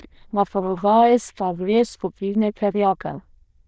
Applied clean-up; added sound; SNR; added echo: neural diffusion model UNIVERSE++.